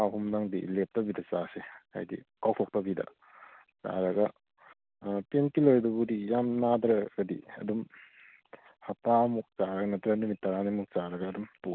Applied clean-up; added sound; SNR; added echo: none; none; none; none.